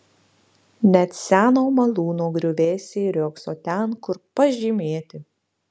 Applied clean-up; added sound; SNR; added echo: none; none; none; none.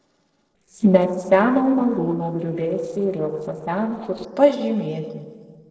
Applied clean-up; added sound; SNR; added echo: neural separator model SepFormer DNS4.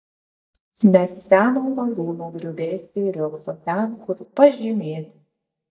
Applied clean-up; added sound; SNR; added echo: neural mask model DeepFilterNet 3.